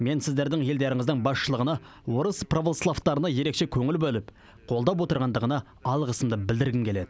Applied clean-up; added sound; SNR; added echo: none; none; none; none.